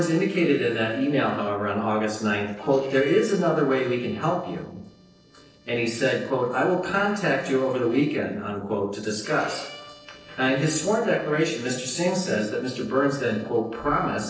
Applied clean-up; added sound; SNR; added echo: neural separator model SepFormer DNS4.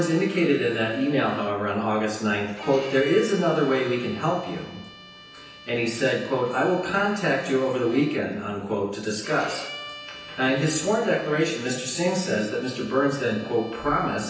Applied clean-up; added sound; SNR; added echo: none; Bowed string instrument; 18 dB; reverberation time 0.9 s.